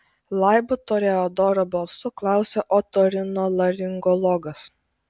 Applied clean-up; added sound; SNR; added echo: none; none; none; none.